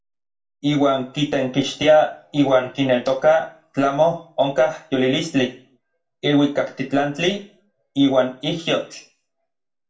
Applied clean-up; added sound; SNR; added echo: none; none; none; reverberation time 0.3 s.